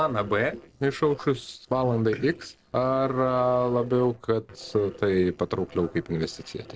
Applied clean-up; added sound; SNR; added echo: neural separator model SepFormer DNS4.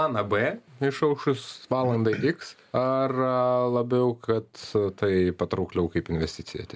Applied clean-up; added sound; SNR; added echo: none; none; none; none.